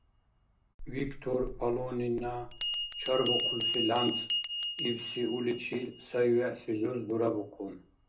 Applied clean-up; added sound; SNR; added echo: none; Bell; -4 dB; reverberation time 0.3 s.